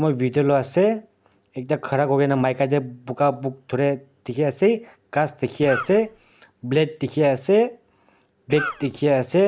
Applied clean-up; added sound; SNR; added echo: none; Cough; 10 dB; none.